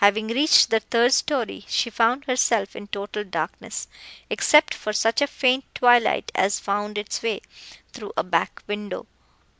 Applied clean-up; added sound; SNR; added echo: none; none; none; none.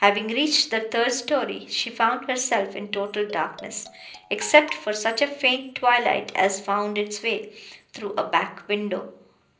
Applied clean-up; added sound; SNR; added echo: neural separator model SepFormer DNS4.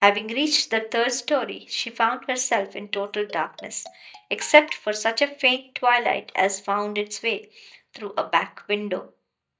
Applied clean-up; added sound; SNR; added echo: neural mask model DeepFilterNet 3.